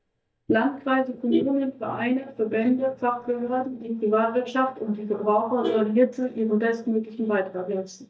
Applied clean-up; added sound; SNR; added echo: neural mask model DeepFilterNet 3.